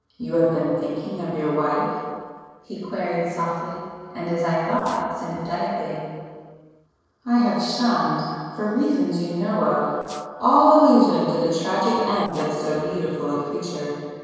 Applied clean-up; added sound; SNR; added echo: neural separator model SepFormer DNS4.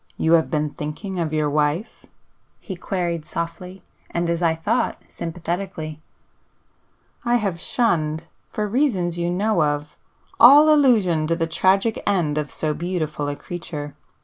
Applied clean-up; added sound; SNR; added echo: none; none; none; none.